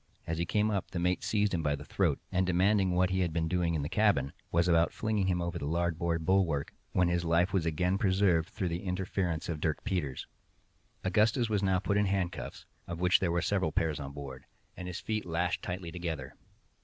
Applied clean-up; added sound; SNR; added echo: none; none; none; none.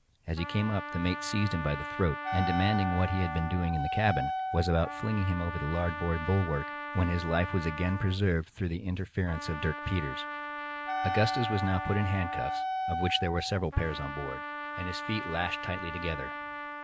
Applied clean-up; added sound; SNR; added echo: none; Trumpet + Wind instrument, woodwind instrument; 5 dB; none.